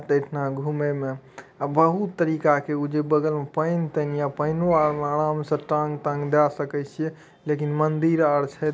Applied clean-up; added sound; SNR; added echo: none; none; none; none.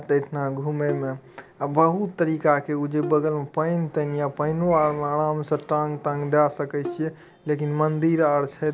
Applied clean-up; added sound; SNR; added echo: none; Bowed string instrument; 16 dB; none.